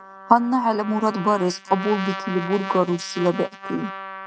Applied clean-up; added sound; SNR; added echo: neural mask model RNNoise.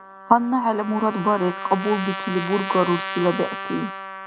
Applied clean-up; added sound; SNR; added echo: none; Trumpet; 9 dB; none.